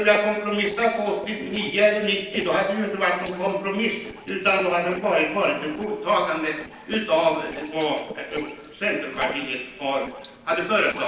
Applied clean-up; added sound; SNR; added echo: neural separator model SepFormer DNS4.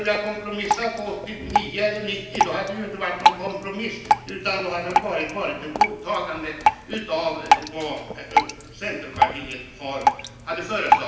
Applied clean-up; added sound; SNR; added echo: none; Drip; -3 dB; reverberation time 0.9 s.